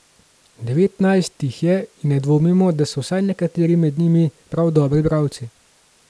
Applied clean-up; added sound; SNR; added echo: none; none; none; none.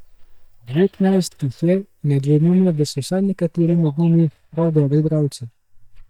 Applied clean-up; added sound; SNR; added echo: neural mask model DeepFilterNet 3.